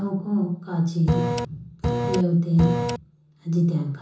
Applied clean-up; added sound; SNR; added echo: none; Printer; 0 dB; reverberation time 0.7 s.